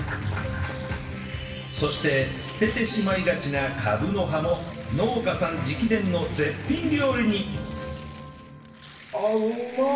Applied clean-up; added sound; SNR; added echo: none; Tearing; 18 dB; reverberation time 1.0 s.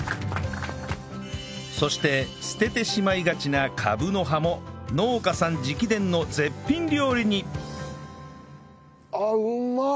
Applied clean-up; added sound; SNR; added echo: none; none; none; none.